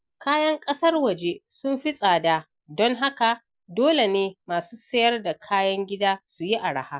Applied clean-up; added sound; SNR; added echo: none; none; none; none.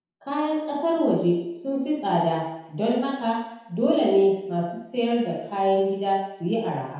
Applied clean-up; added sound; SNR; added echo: none; none; none; reverberation time 0.9 s.